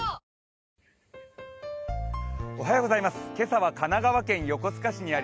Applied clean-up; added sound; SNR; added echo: none; none; none; none.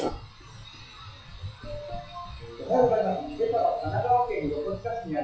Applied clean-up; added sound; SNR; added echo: classical method WPE with log-MMSE.